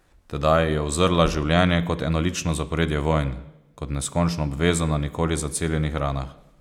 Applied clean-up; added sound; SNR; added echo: none; none; none; none.